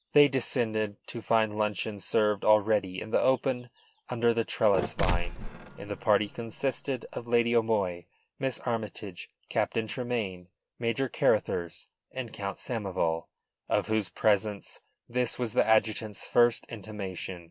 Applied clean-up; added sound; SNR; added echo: none; Mechanisms; 5 dB; none.